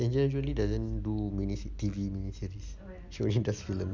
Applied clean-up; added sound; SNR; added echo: none; none; none; none.